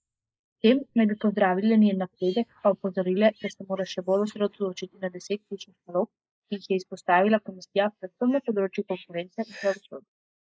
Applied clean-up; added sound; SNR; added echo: neural mask model Resemble Enhance denoiser.